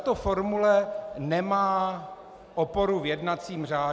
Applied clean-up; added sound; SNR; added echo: none; none; none; none.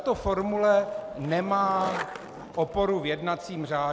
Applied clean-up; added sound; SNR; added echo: none; Skateboard; 14 dB; none.